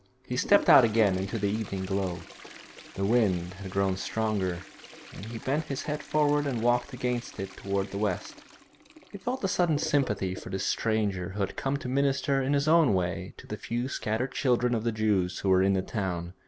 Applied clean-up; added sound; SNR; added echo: none; Toilet flush; 18 dB; none.